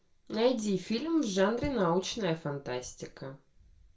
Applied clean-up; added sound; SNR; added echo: none; none; none; reverberation time 0.2 s.